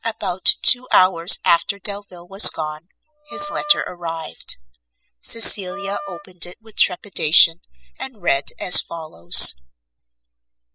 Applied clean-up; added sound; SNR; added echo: classical method spectral subtraction.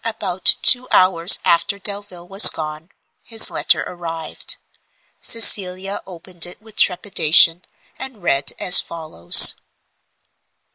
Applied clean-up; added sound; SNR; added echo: neural mask model Resemble Enhance denoiser.